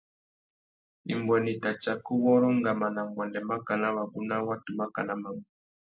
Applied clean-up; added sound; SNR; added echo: none; none; none; none.